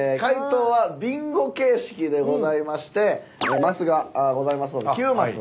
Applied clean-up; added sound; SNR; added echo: none; none; none; none.